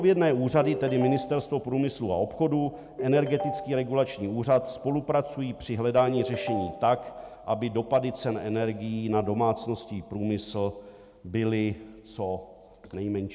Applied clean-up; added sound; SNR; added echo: none; Ringtone; 7 dB; none.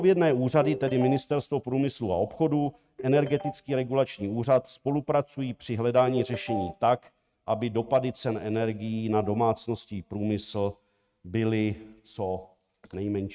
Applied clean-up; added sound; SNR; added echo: neural mask model RNNoise.